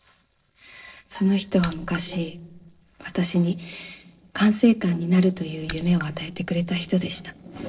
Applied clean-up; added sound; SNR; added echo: neural separator model SepFormer DNS4.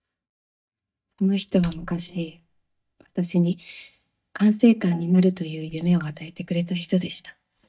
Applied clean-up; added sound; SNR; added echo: neural mask model DeepFilterNet 3.